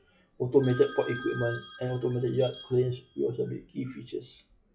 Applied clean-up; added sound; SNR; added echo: classical method log-MMSE.